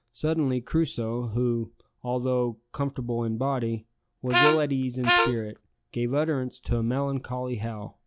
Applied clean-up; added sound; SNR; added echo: none; Harmonica; -2 dB; none.